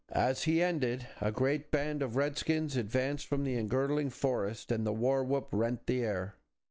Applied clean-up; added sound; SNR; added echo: none; Buzz; 18 dB; none.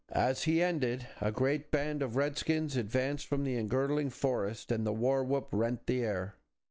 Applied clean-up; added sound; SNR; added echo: none; none; none; none.